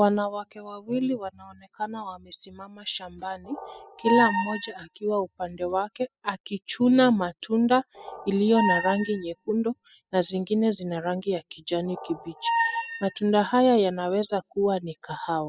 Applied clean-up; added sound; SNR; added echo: classical method spectral subtraction.